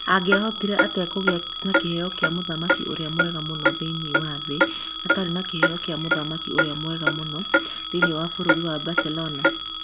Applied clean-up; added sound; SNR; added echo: none; Telephone + Clock; -5 dB; none.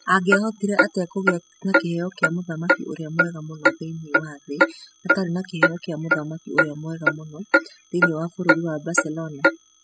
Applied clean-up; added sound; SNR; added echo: classical method spectral subtraction.